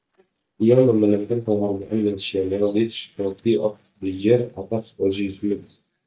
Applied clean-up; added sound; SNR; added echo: neural mask model DeepFilterNet 3.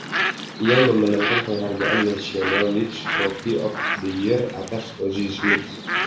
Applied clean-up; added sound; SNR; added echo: none; Bird; 3 dB; reverberation time 0.8 s.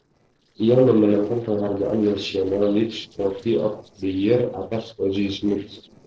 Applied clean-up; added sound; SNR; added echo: neural separator model SepFormer DNS4.